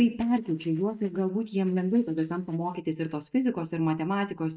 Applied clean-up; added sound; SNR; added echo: neural mask model DeepFilterNet 3.